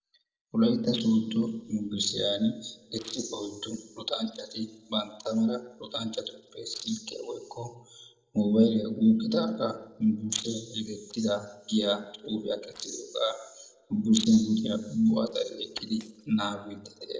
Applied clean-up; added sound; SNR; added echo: neural separator model SepFormer DNS4.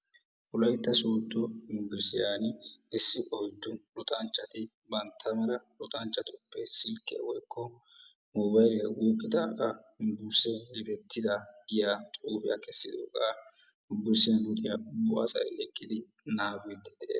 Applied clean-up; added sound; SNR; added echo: none; none; none; none.